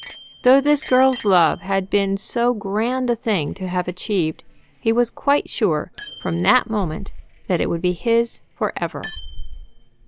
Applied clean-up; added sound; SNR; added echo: none; Bicycle bell; 14 dB; none.